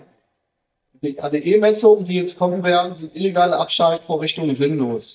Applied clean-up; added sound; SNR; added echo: neural mask model DeepFilterNet 3.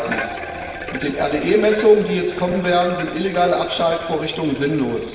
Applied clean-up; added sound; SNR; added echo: none; Bicycle; 12 dB; reverberation time 1.5 s.